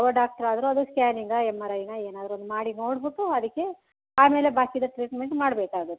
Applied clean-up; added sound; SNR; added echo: none; none; none; none.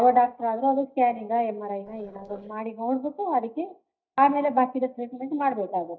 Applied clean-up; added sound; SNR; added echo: neural mask model DeepFilterNet 3.